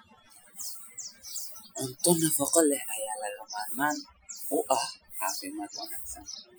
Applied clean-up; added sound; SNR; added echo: classical method Wiener filter.